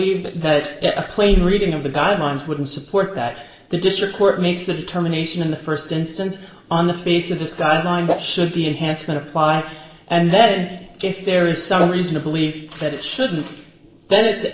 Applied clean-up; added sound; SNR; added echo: neural separator model SepFormer DNS4.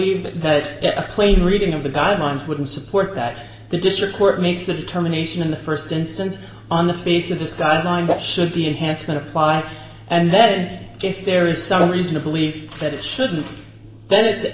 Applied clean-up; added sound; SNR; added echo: none; Whoosh, swoosh, swish; 4 dB; reverberation time 0.9 s.